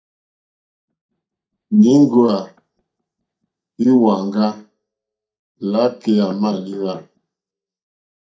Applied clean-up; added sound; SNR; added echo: neural mask model DeepFilterNet 3.